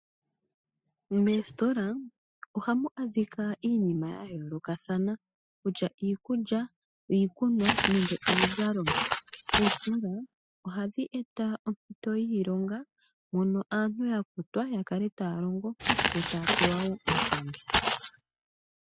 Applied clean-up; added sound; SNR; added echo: classical method spectral subtraction.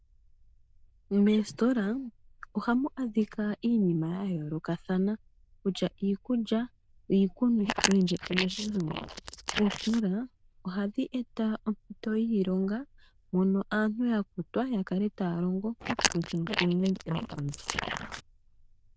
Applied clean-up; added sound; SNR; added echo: neural diffusion model UNIVERSE++.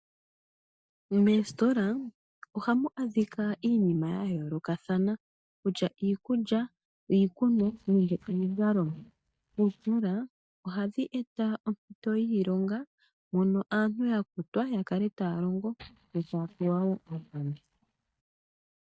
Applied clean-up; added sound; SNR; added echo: neural mask model DeepFilterNet 3.